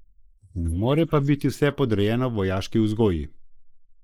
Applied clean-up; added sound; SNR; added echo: neural mask model Resemble Enhance denoiser.